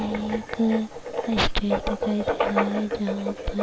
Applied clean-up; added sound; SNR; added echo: none; Writing; 2 dB; none.